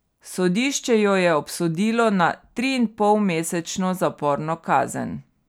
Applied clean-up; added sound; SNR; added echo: none; none; none; none.